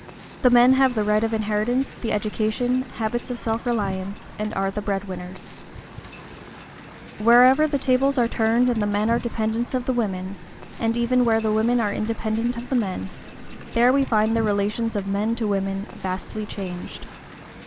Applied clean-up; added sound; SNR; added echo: none; Wind; 16 dB; none.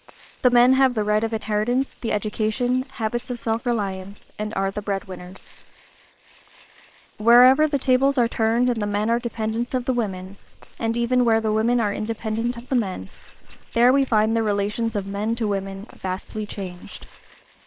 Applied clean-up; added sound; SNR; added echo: neural separator model SepFormer WHAM!.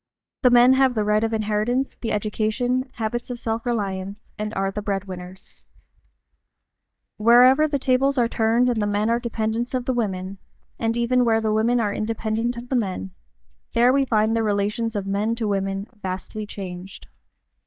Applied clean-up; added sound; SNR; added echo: neural mask model DeepFilterNet 3.